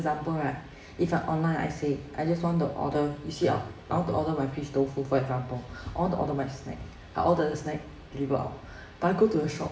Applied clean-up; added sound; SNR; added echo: none; none; none; reverberation time 0.7 s.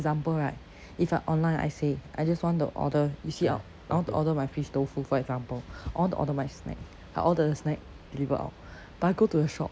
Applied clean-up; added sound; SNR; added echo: none; none; none; none.